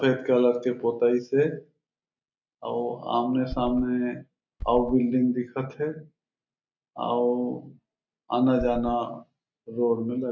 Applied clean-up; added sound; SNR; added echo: none; Run; 11 dB; none.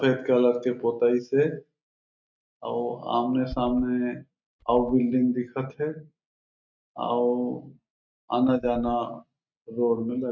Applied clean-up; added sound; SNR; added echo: neural mask model RNNoise.